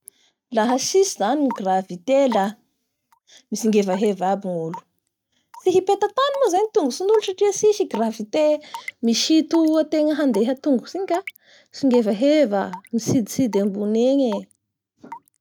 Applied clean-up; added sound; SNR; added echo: neural mask model RNNoise.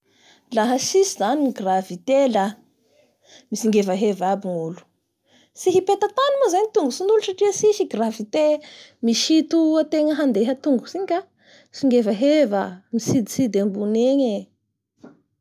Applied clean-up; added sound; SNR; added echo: none; none; none; none.